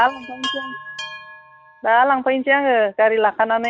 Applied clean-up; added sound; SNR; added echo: none; Chime; 15 dB; none.